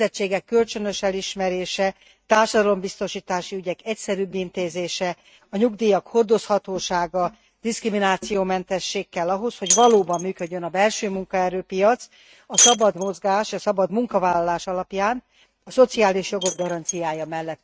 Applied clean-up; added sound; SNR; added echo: neural mask model RNNoise.